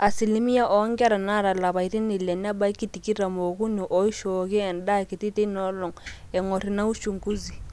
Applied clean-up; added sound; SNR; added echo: none; none; none; none.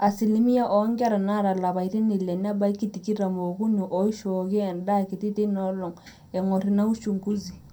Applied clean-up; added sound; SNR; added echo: none; none; none; reverberation time 0.2 s.